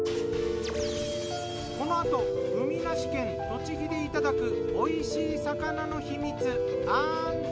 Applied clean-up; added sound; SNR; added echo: none; Piano; -4 dB; none.